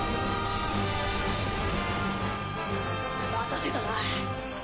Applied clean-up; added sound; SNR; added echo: none; Wind instrument, woodwind instrument; 10 dB; none.